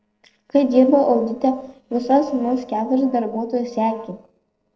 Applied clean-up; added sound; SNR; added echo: neural separator model SepFormer DNS4.